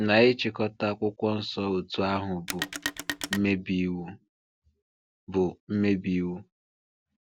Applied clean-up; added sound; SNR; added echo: none; Telephone; 8 dB; none.